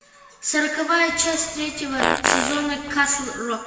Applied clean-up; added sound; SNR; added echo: none; Fart; 3 dB; reverberation time 1.3 s.